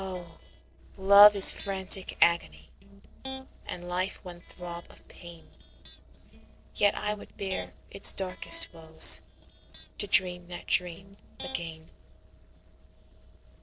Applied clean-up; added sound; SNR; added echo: neural separator model SepFormer DNS4.